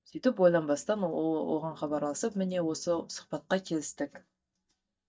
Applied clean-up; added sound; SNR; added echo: neural mask model DeepFilterNet 3.